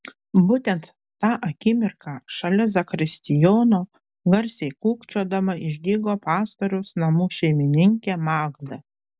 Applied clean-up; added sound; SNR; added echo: none; none; none; none.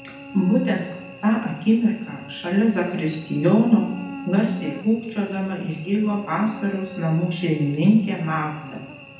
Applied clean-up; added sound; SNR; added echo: none; Cricket / Buzz; 17 dB; reverberation time 0.9 s.